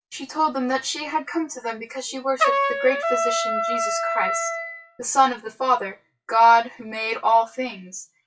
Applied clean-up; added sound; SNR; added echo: classical method WPE with log-MMSE.